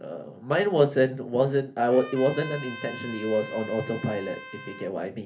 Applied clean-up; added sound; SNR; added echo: none; Trumpet; 15 dB; reverberation time 0.3 s.